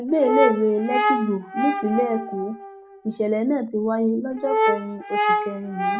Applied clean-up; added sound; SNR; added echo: none; Brass instrument; 2 dB; none.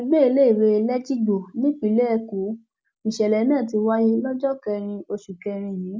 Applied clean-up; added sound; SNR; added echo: none; none; none; none.